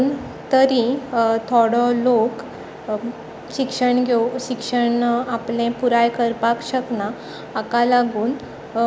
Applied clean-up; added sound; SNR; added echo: none; none; none; none.